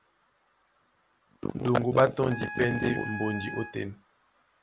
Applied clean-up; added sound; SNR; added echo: none; Wind instrument, woodwind instrument; 10 dB; none.